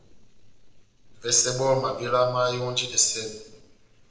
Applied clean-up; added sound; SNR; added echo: neural separator model SepFormer DNS4.